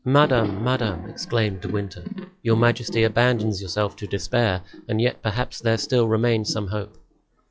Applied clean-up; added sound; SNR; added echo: classical method log-MMSE.